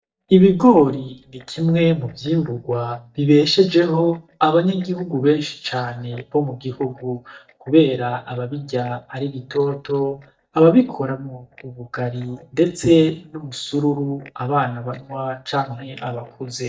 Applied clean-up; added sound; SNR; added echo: neural mask model DeepFilterNet 3.